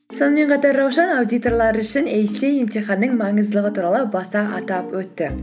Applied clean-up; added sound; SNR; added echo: none; none; none; none.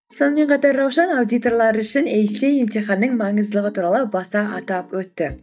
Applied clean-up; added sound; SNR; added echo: neural mask model DeepFilterNet 3.